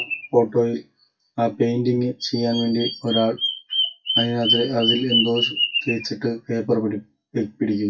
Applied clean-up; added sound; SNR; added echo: classical method WPE with log-MMSE.